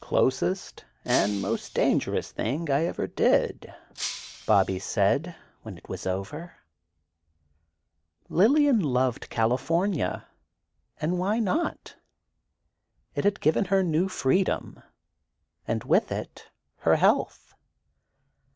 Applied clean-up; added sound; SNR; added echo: none; Shatter; 13 dB; none.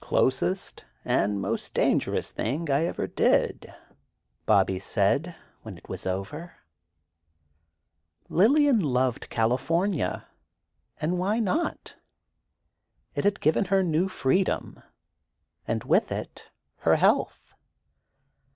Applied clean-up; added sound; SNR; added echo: none; none; none; none.